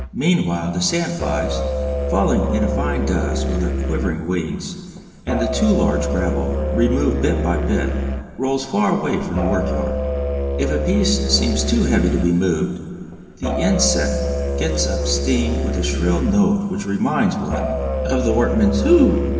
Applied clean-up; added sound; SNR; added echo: none; Musical instrument; 2 dB; reverberation time 2.9 s.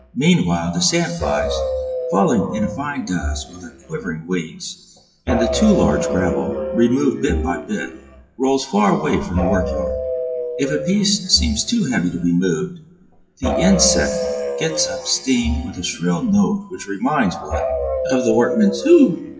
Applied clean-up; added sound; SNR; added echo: classical method WPE with log-MMSE.